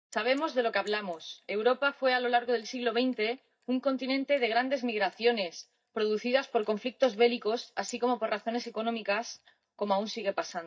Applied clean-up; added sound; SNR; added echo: neural mask model DeepFilterNet 3.